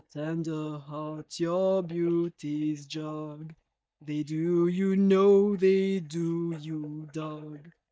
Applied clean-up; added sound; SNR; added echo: neural mask model DeepFilterNet 3.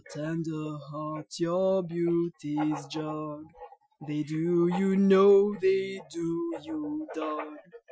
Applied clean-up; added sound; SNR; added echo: classical method Wiener filter.